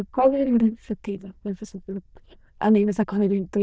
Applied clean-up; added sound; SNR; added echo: neural diffusion model UNIVERSE++.